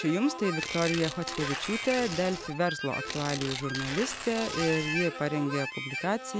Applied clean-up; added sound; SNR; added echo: none; Harmonica + Tearing; 6 dB; none.